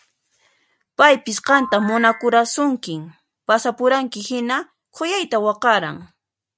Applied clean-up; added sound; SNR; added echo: neural mask model RNNoise.